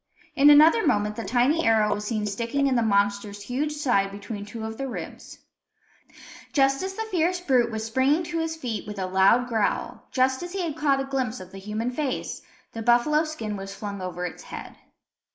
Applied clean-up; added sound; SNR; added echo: neural mask model Resemble Enhance denoiser.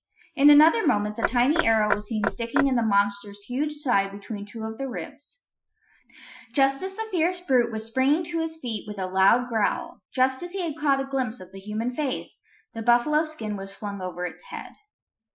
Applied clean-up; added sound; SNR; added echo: classical method Wiener filter.